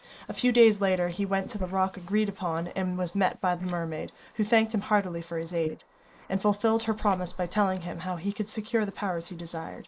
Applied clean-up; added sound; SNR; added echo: neural mask model Resemble Enhance denoiser.